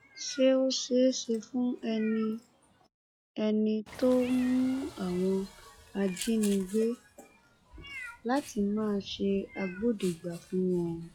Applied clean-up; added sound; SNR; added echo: classical method log-MMSE.